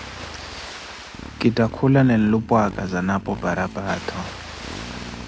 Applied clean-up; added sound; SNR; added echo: none; Water + Motorcycle; 13 dB; none.